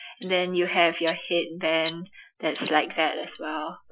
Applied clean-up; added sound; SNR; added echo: classical method Wiener filter.